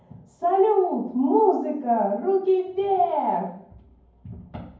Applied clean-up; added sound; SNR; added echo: none; none; none; reverberation time 0.9 s.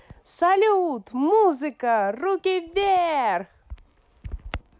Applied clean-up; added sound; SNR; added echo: none; none; none; none.